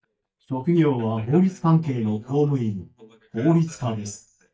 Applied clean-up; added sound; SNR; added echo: neural mask model DeepFilterNet 3.